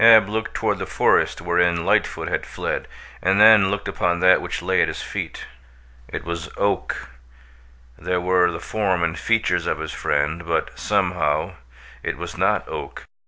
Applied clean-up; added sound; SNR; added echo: none; none; none; none.